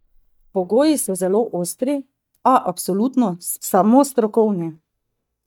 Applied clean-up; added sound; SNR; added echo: neural mask model DeepFilterNet 3.